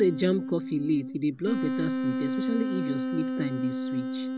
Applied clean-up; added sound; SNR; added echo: none; Wind instrument, woodwind instrument; 1 dB; none.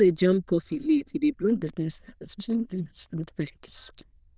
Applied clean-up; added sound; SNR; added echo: neural diffusion model UNIVERSE++.